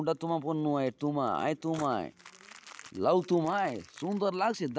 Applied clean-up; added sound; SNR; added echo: none; none; none; none.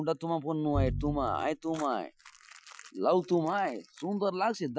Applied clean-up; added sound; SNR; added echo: classical method Wiener filter.